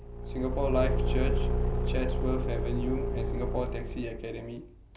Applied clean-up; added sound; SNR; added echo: none; Engine / Car; -5 dB; none.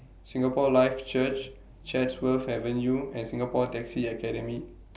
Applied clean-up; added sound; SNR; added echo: none; none; none; none.